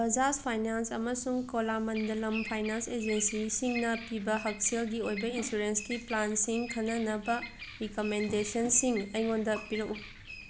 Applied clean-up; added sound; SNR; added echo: none; Bird vocalization, bird call, bird song; 14 dB; none.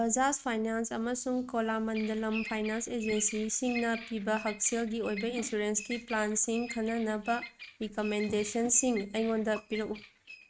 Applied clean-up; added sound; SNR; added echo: neural mask model RNNoise.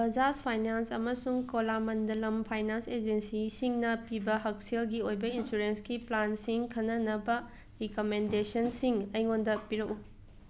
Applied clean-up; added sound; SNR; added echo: none; none; none; none.